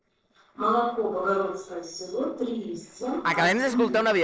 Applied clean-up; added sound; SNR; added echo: neural separator model SepFormer DNS4.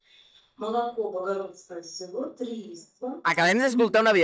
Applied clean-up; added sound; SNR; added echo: neural mask model DeepFilterNet 3.